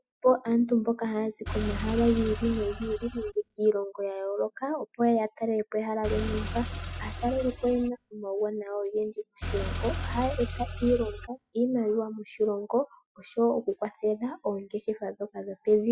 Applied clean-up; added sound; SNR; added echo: classical method spectral subtraction.